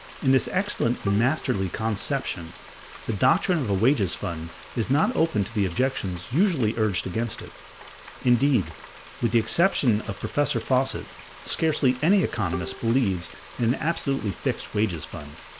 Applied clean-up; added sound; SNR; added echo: none; Frying (food) + Bowed string instrument; 17 dB; none.